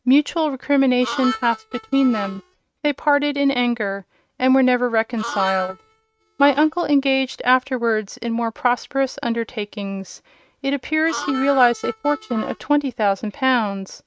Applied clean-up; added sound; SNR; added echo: neural mask model RNNoise.